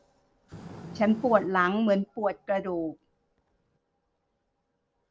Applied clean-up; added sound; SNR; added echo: none; Fire; 18 dB; none.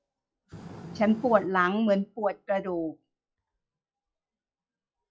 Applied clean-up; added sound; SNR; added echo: classical method log-MMSE.